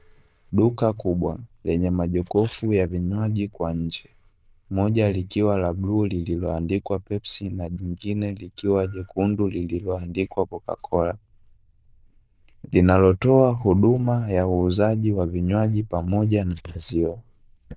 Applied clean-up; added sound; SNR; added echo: neural diffusion model UNIVERSE++.